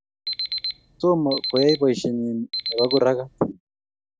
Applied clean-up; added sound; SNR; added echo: none; Alarm; 7 dB; none.